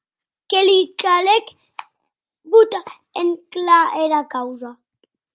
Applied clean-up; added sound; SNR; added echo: none; none; none; none.